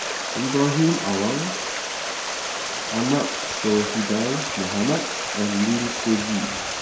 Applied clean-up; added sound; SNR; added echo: none; Stream; 3 dB; reverberation time 0.7 s.